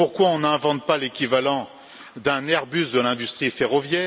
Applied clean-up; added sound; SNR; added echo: none; none; none; none.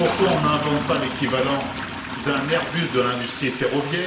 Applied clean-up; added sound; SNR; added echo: none; Toilet flush; 6 dB; reverberation time 0.8 s.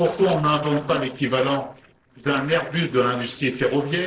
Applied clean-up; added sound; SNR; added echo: neural separator model SepFormer DNS4.